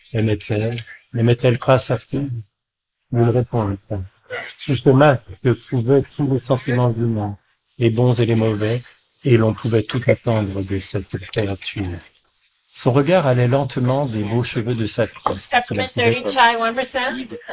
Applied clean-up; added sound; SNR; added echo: neural mask model Resemble Enhance denoiser.